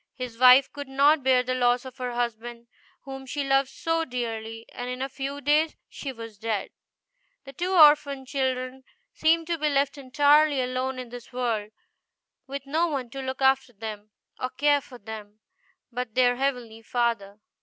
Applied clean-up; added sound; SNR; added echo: none; none; none; none.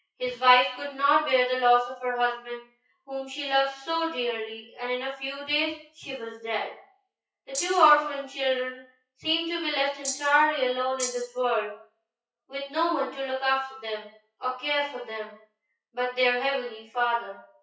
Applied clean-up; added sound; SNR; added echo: classical method WPE with log-MMSE.